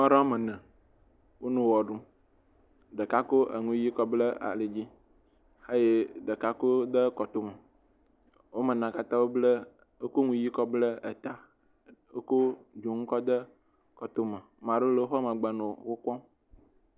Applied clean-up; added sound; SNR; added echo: none; none; none; none.